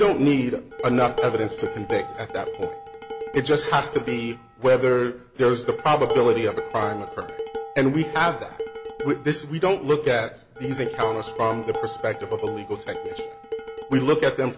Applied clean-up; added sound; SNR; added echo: none; Dishes, pots, and pans; 9 dB; none.